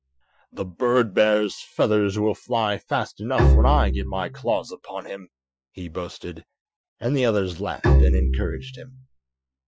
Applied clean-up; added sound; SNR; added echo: classical method Wiener filter.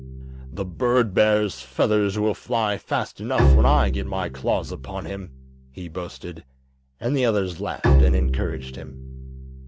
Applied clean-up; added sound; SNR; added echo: none; Bowed string instrument; 0 dB; none.